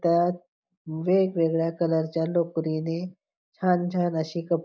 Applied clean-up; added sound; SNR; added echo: none; none; none; none.